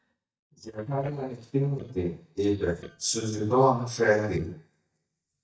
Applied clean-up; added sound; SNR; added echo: neural mask model DeepFilterNet 3.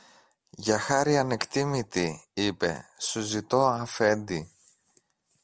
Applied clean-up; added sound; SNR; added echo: none; none; none; none.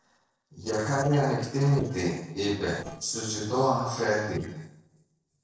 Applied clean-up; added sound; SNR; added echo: neural separator model SepFormer DNS4.